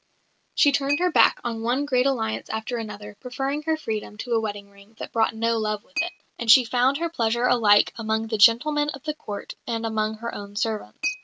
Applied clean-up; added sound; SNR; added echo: none; Chink, clink; 16 dB; none.